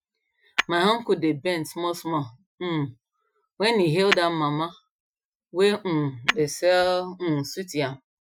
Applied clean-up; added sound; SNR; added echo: classical method Wiener filter.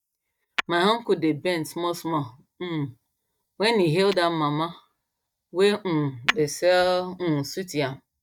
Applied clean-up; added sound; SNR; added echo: neural mask model DeepFilterNet 3.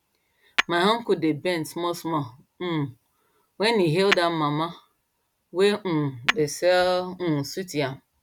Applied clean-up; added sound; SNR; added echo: none; Tap / Hammer; 9 dB; none.